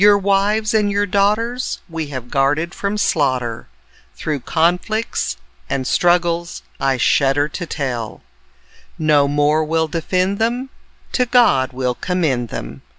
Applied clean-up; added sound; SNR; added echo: none; none; none; none.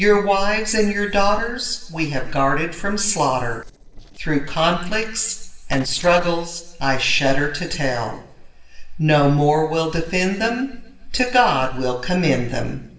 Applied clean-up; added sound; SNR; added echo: neural separator model SepFormer DNS4.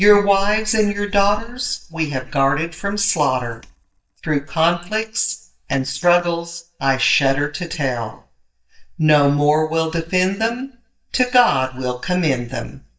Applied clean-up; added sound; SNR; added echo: neural mask model DeepFilterNet 3.